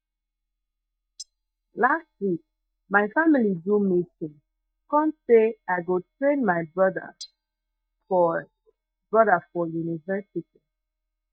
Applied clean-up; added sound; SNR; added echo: neural mask model DeepFilterNet 3.